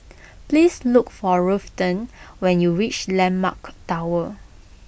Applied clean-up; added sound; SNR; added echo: none; none; none; none.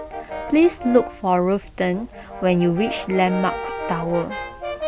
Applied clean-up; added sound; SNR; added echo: none; Brass instrument; 9 dB; none.